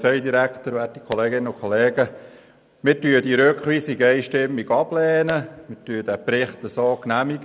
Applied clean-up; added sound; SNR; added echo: none; Tap / Glass; 16 dB; none.